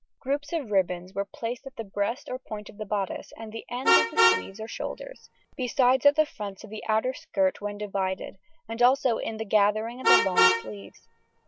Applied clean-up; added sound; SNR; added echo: none; Vehicle horn, car horn, honking; 3 dB; none.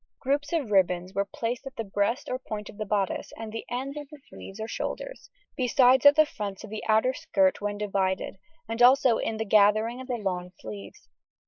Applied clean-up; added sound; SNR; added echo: neural mask model Resemble Enhance denoiser.